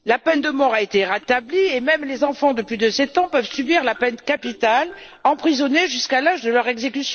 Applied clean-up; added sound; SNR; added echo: neural separator model SepFormer DNS4.